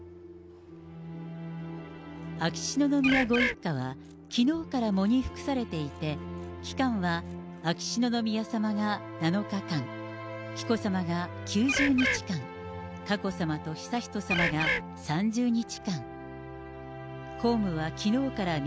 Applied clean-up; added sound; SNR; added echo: none; Bird; -2 dB; none.